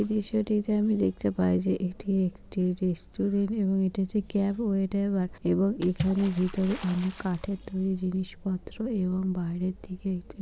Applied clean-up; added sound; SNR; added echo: none; Water / Splash, splatter; 19 dB; none.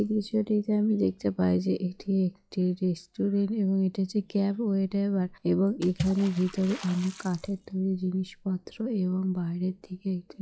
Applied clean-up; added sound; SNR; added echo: classical method log-MMSE.